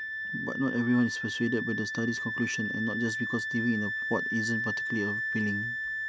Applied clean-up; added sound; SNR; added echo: none; Wind instrument, woodwind instrument; 2 dB; none.